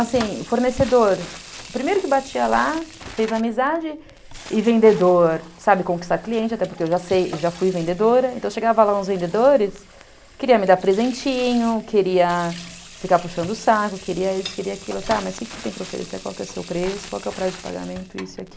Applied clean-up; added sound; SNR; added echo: none; Sink (filling or washing) / Water tap, faucet + Crackle; 18 dB; none.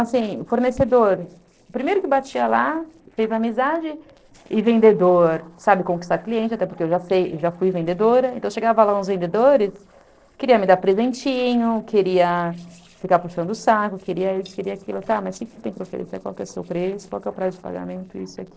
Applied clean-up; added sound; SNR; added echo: neural separator model SepFormer DNS4.